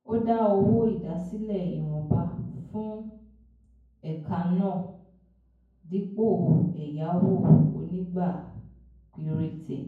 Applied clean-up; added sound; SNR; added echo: none; none; none; reverberation time 0.9 s.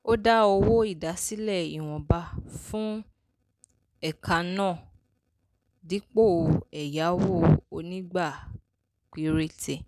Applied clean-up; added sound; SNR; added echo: none; none; none; none.